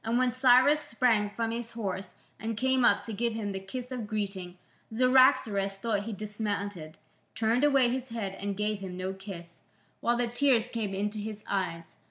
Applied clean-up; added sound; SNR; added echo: none; none; none; none.